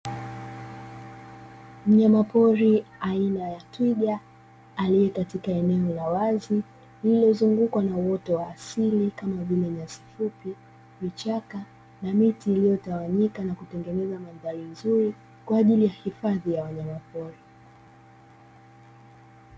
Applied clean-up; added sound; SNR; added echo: none; none; none; none.